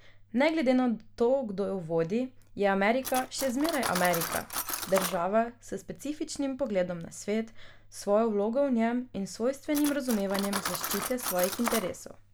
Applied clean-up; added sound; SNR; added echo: none; Cutlery, silverware; 10 dB; none.